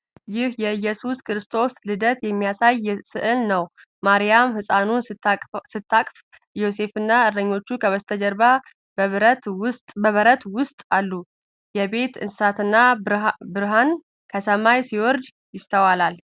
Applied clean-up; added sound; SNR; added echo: none; none; none; none.